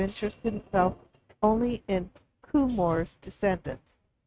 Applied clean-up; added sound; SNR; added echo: neural mask model RNNoise.